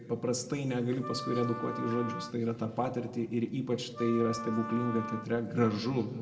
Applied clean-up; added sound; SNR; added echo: none; Wind instrument, woodwind instrument; 9 dB; reverberation time 1.3 s.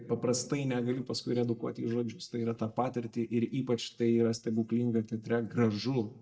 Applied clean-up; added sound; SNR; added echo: neural mask model DeepFilterNet 3.